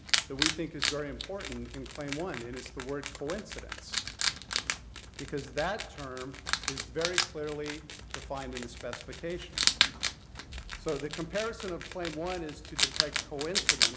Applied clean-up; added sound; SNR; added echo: none; Wild animals; -4 dB; none.